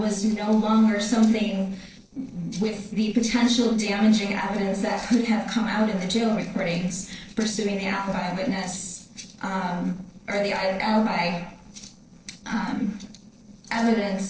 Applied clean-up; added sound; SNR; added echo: neural separator model SepFormer DNS4.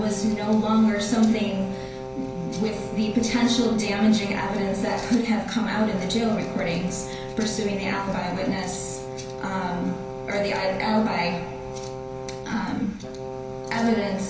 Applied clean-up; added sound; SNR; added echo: none; Brass instrument; 10 dB; reverberation time 0.3 s.